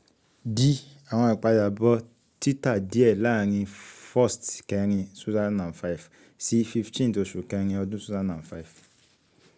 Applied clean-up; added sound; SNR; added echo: none; none; none; none.